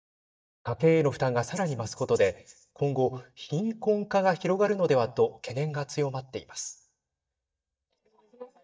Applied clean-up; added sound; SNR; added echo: neural mask model DeepFilterNet 3.